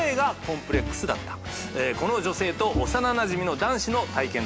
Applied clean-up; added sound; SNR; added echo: none; Bowed string instrument; 9 dB; none.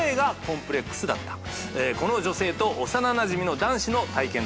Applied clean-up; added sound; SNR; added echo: none; none; none; none.